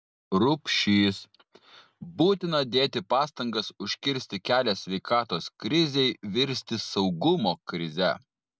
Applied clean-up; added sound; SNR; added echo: none; none; none; none.